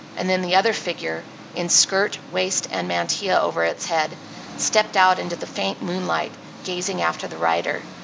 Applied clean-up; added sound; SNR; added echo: none; Engine; 16 dB; none.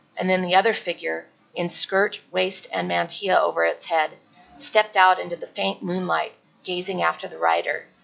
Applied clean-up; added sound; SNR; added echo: classical method log-MMSE.